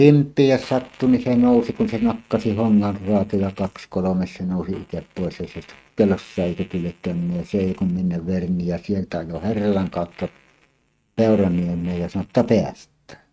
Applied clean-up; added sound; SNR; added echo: neural mask model RNNoise.